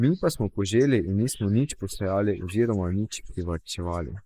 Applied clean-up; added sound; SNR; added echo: neural mask model Resemble Enhance denoiser.